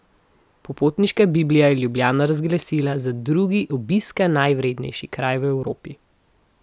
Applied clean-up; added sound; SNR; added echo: none; none; none; none.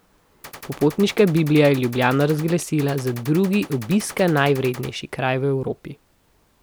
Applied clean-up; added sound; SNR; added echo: none; Gunshot, gunfire; 19 dB; none.